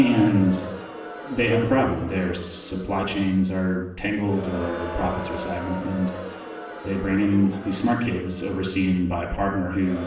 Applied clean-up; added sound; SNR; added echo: none; Crowd; 12 dB; reverberation time 0.8 s.